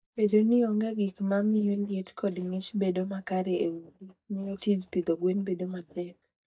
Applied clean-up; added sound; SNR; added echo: neural mask model DeepFilterNet 3.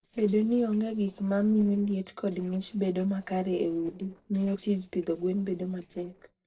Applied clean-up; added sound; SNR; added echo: neural separator model SepFormer DNS4.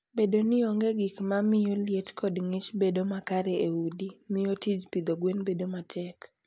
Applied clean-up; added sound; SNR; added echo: none; none; none; none.